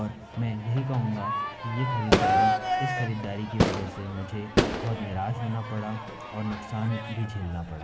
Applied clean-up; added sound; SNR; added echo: none; Crowd / Fireworks; -2 dB; none.